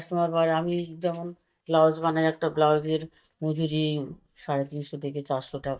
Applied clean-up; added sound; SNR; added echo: neural mask model DeepFilterNet 3.